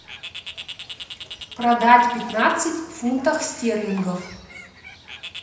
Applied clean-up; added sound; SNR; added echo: none; Bird; 16 dB; reverberation time 0.8 s.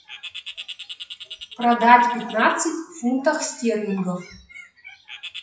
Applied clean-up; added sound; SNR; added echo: classical method WPE with log-MMSE.